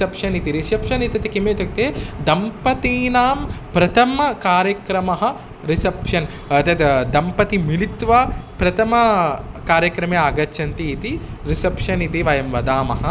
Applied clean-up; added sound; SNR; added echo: none; none; none; none.